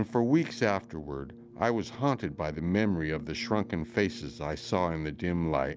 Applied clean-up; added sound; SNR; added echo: none; none; none; none.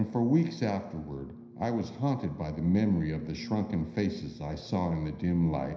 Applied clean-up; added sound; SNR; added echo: none; none; none; reverberation time 0.9 s.